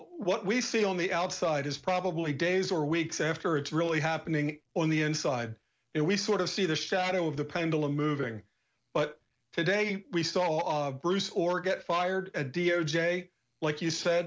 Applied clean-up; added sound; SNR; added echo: none; none; none; none.